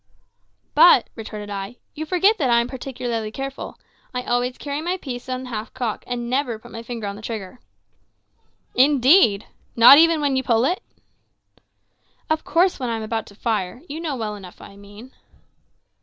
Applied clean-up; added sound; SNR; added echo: none; none; none; none.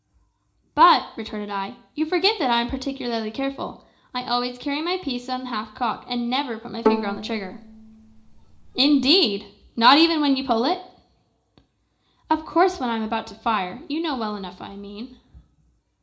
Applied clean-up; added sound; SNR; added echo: none; Bowed string instrument; 4 dB; reverberation time 0.4 s.